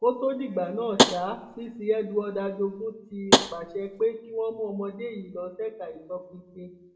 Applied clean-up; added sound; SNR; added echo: none; Tap; -4 dB; reverberation time 0.6 s.